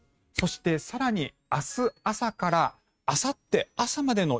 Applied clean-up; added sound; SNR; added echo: neural mask model RNNoise.